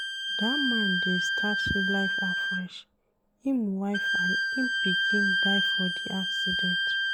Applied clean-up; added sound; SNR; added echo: none; Wind instrument, woodwind instrument; -4 dB; none.